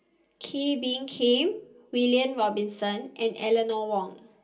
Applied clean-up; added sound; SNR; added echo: none; none; none; reverberation time 0.2 s.